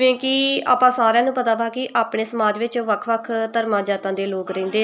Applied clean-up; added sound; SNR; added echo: none; none; none; none.